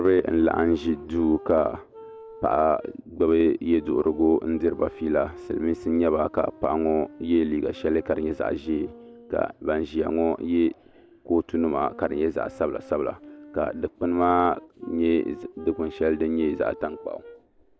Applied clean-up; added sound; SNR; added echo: none; Wind instrument, woodwind instrument; 20 dB; none.